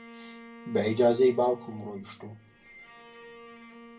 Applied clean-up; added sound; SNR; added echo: none; Bowed string instrument; 19 dB; reverberation time 0.2 s.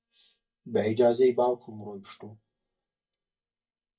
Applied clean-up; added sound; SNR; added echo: neural mask model DeepFilterNet 3.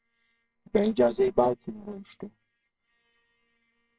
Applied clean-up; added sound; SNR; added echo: neural separator model SepFormer WHAMR!.